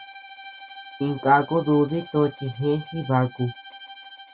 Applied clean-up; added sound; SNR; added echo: none; Bowed string instrument; 16 dB; none.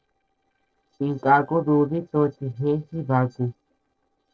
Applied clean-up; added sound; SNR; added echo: neural separator model SepFormer DNS4.